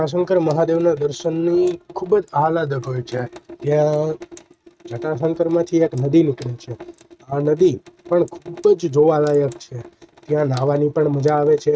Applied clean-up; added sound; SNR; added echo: neural mask model RNNoise.